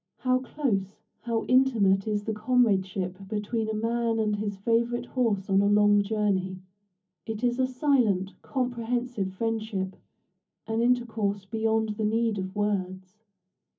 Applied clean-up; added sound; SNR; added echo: none; none; none; reverberation time 0.3 s.